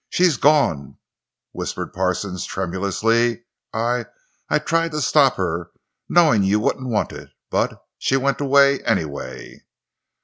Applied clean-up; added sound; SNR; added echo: none; none; none; none.